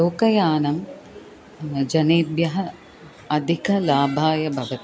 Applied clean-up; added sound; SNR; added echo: none; none; none; none.